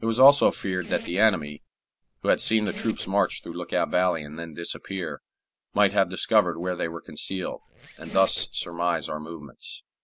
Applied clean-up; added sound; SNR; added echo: none; Squeak; 18 dB; none.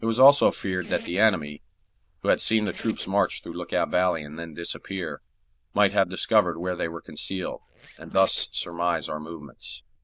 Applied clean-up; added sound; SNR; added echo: neural diffusion model UNIVERSE++.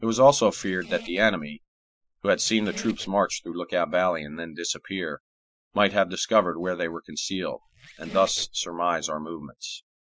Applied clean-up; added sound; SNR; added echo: classical method Wiener filter.